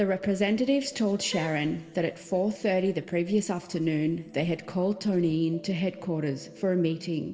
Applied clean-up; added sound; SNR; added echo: none; Wind instrument, woodwind instrument; 15 dB; reverberation time 1.3 s.